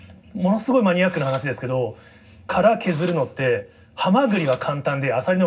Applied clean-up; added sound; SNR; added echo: none; Engine / Drill; 19 dB; reverberation time 0.4 s.